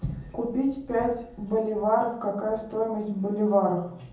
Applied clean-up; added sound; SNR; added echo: none; none; none; reverberation time 0.7 s.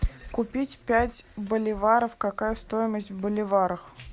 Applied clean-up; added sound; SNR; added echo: none; none; none; none.